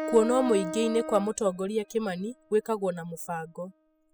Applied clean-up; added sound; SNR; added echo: classical method spectral subtraction.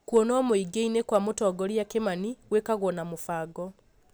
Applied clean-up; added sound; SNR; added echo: none; none; none; none.